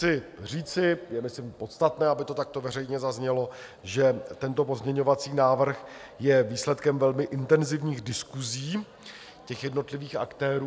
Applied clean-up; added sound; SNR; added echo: none; none; none; none.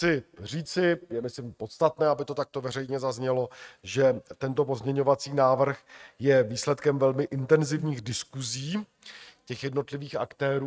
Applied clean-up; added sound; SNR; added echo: neural mask model RNNoise.